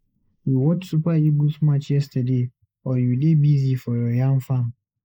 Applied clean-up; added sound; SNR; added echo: neural mask model Resemble Enhance denoiser.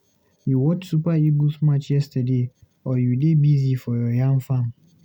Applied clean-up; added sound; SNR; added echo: none; none; none; none.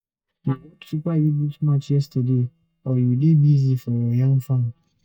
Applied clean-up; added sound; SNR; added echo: neural mask model DeepFilterNet 3.